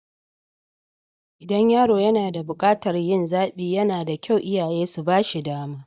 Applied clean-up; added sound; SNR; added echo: neural mask model DeepFilterNet 3.